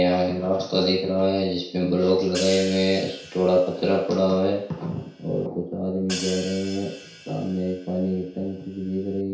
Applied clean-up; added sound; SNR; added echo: none; Hi-hat; 16 dB; reverberation time 0.6 s.